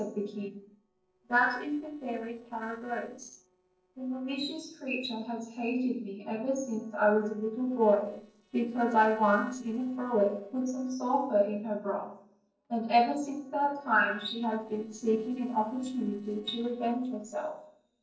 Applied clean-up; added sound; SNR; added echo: neural separator model SepFormer DNS4.